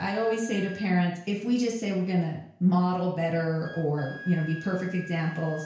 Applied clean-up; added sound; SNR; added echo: none; Wind instrument, woodwind instrument; 19 dB; reverberation time 0.5 s.